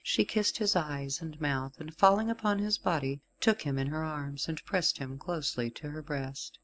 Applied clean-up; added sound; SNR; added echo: none; none; none; none.